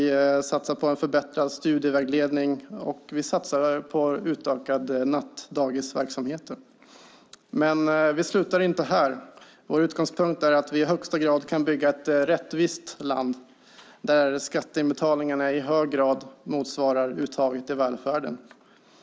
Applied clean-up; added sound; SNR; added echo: none; none; none; none.